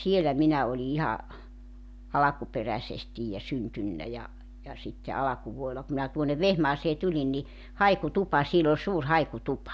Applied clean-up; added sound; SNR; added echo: none; none; none; none.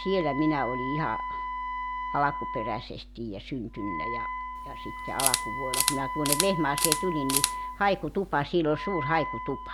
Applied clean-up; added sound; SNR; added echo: none; Wind instrument, woodwind instrument + Camera; 2 dB; none.